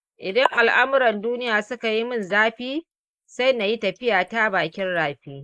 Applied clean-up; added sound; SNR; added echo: neural mask model Resemble Enhance denoiser.